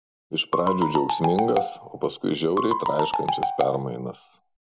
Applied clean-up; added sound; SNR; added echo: none; Marimba, xylophone; 2 dB; none.